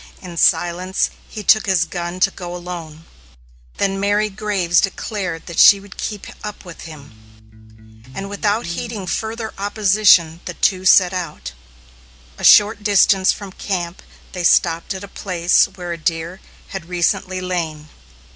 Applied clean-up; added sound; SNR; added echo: none; Electric guitar; 17 dB; none.